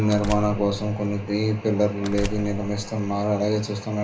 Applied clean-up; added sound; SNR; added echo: none; Door; 11 dB; reverberation time 0.3 s.